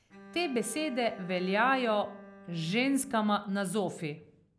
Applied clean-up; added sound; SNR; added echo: none; Bowed string instrument; 19 dB; none.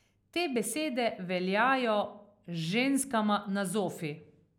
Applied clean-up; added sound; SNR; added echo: none; none; none; none.